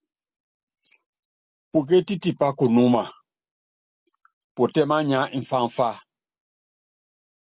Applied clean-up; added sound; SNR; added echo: none; none; none; none.